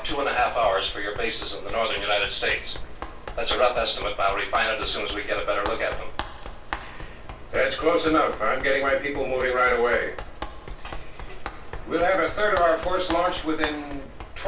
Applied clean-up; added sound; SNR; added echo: none; Run; 10 dB; reverberation time 0.3 s.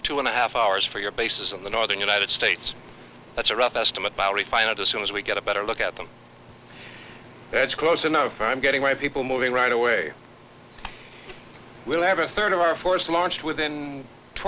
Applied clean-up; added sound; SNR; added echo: none; none; none; none.